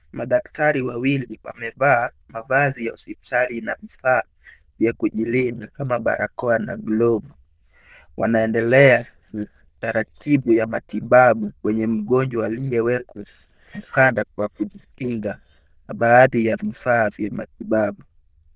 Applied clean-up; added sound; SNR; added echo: neural diffusion model UNIVERSE++.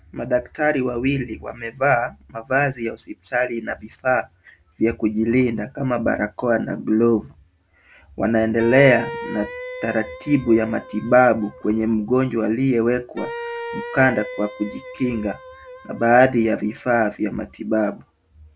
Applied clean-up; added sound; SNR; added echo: none; Wind instrument, woodwind instrument; 13 dB; none.